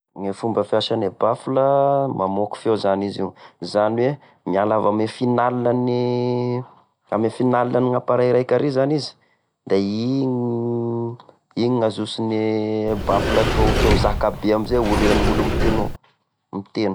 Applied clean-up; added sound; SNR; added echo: none; Sliding door; 0 dB; none.